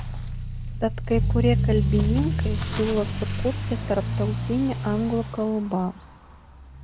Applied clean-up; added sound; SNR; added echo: none; Accelerating, revving, vroom / Motor vehicle (road); -1 dB; none.